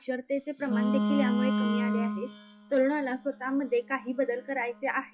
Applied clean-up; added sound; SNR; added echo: classical method log-MMSE.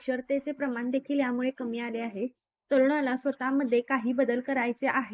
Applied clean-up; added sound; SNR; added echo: neural mask model Resemble Enhance denoiser.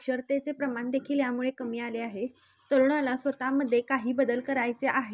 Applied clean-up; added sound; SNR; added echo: none; none; none; none.